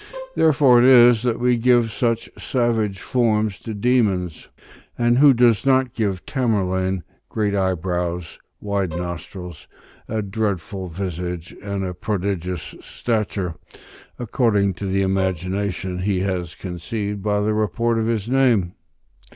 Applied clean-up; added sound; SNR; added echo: none; Bowed string instrument; 18 dB; none.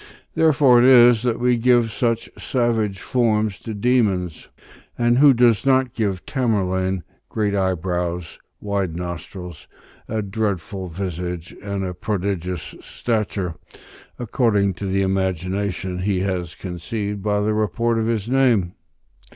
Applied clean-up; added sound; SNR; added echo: none; none; none; none.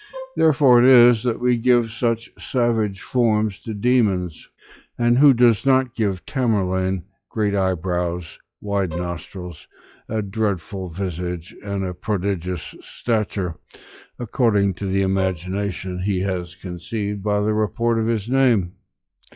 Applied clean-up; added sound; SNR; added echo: classical method log-MMSE.